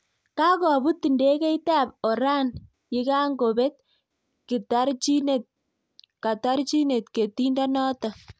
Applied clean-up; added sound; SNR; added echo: none; none; none; none.